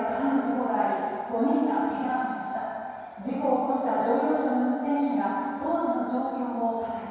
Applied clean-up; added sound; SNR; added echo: none; none; none; reverberation time 2.2 s.